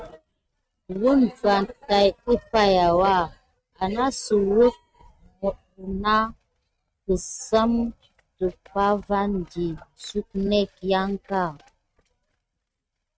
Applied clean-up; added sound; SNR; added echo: neural mask model RNNoise.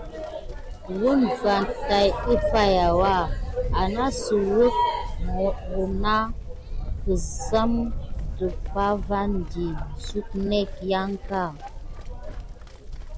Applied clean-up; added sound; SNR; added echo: none; Livestock, farm animals, working animals; 6 dB; none.